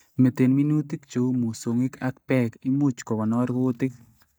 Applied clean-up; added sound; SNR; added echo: neural mask model DeepFilterNet 3.